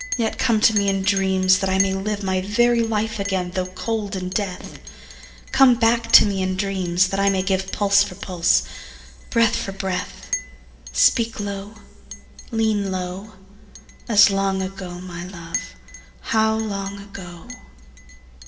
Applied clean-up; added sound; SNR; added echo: none; Chink, clink; 14 dB; reverberation time 1.5 s.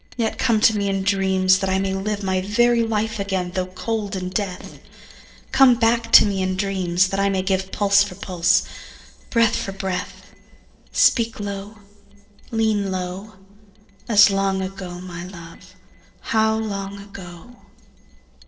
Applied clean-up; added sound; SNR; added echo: neural separator model SepFormer DNS4.